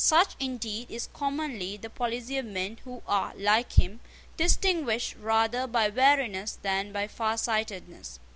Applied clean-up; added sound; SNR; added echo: none; none; none; none.